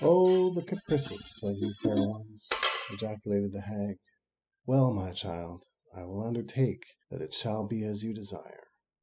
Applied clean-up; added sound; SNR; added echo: classical method spectral subtraction.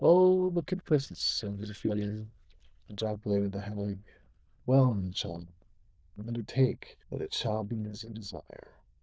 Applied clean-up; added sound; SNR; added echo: neural diffusion model UNIVERSE++.